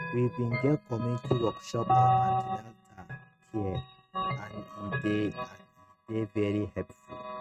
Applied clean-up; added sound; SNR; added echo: neural mask model RNNoise.